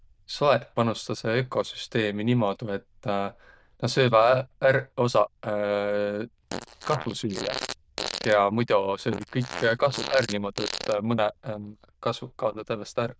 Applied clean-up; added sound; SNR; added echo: neural diffusion model UNIVERSE++.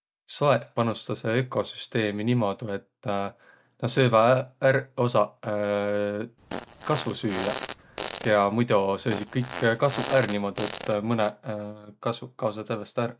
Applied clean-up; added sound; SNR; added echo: none; Fart; 9 dB; none.